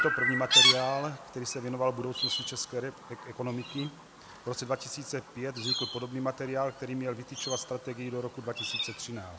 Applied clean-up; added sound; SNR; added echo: none; Chirp, tweet; -2 dB; none.